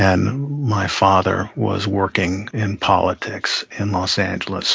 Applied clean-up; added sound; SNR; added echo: none; none; none; none.